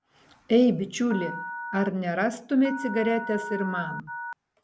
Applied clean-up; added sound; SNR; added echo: none; Telephone; 11 dB; none.